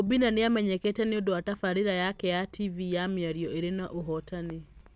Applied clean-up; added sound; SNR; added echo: none; none; none; none.